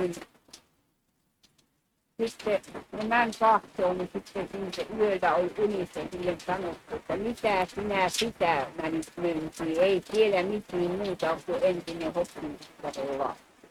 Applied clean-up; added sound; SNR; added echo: neural mask model RNNoise.